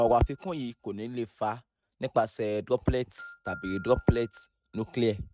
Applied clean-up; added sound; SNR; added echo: neural mask model RNNoise.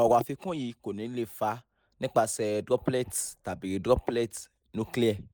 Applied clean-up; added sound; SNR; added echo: neural mask model Resemble Enhance denoiser.